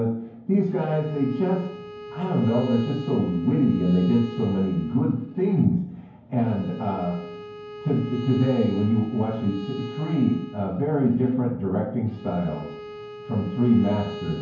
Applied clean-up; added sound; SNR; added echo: none; Bowed string instrument; 15 dB; reverberation time 0.9 s.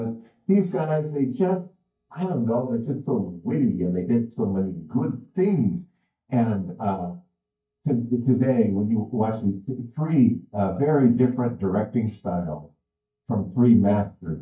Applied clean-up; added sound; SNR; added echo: neural mask model DeepFilterNet 3.